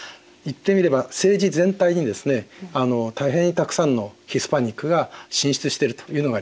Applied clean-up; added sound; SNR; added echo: none; none; none; none.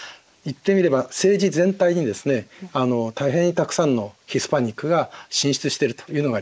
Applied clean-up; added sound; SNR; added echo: neural mask model Resemble Enhance denoiser.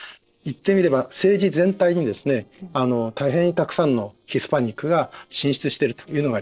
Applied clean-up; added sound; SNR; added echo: neural separator model SepFormer DNS4.